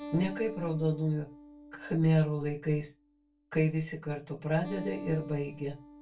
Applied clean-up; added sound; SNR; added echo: none; Acoustic guitar; 15 dB; reverberation time 0.2 s.